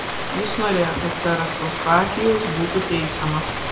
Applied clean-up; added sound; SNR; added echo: none; Rain; 4 dB; reverberation time 1.8 s.